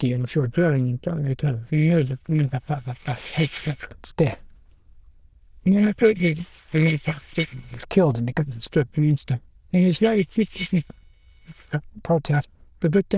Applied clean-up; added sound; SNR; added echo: neural diffusion model UNIVERSE++.